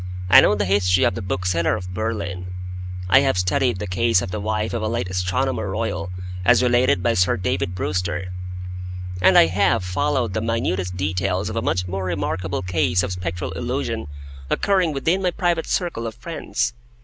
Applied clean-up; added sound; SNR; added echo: none; Domestic sounds, home sounds; 5 dB; none.